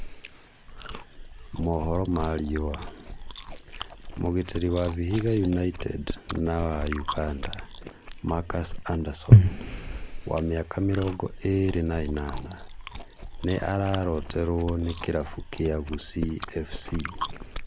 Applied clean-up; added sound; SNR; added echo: none; Chewing, mastication + Keys jangling; 1 dB; none.